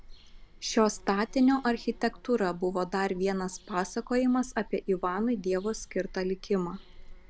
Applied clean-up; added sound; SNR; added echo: none; Bird vocalization, bird call, bird song; 18 dB; none.